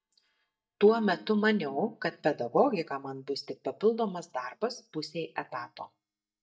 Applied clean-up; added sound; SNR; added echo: neural mask model DeepFilterNet 3.